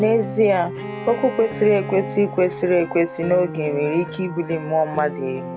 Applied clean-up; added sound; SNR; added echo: none; Piano + Bowed string instrument; 10 dB; none.